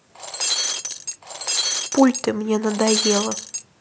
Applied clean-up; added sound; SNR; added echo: none; Shatter; 2 dB; none.